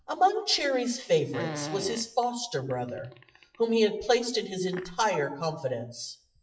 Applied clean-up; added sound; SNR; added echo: classical method WPE with log-MMSE.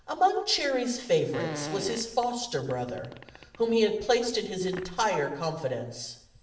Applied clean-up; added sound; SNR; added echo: none; Fart; 13 dB; reverberation time 0.8 s.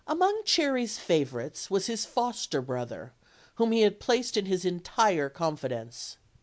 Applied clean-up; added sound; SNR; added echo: none; none; none; none.